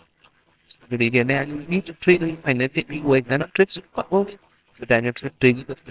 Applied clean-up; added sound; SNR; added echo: neural separator model SepFormer WHAMR!.